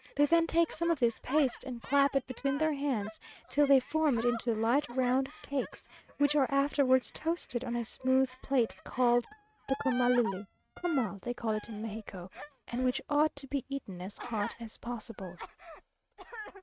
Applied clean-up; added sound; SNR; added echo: neural mask model RNNoise.